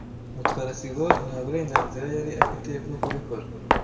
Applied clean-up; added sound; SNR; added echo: none; Walk, footsteps; -4 dB; reverberation time 2.2 s.